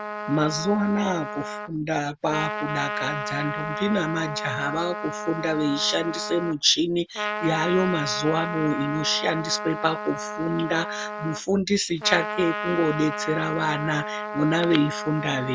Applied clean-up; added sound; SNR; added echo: none; Trumpet; 6 dB; none.